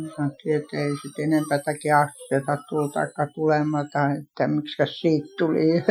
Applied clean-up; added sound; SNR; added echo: classical method Wiener filter.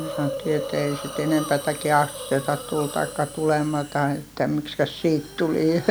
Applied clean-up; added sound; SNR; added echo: none; Hiss; 12 dB; none.